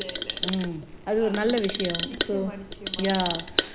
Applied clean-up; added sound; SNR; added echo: none; Clock; 4 dB; none.